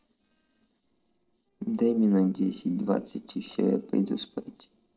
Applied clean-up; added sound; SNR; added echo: neural separator model SepFormer DNS4.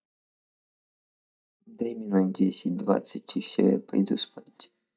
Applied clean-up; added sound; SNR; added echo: neural mask model DeepFilterNet 3.